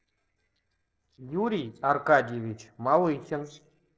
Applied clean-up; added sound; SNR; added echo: neural separator model SepFormer DNS4.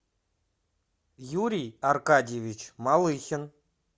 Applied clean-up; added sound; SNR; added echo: none; none; none; none.